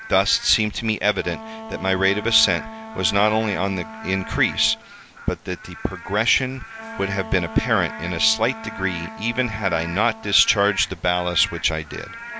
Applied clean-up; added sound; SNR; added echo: none; Wind instrument, woodwind instrument + Rain / Frog; 13 dB; none.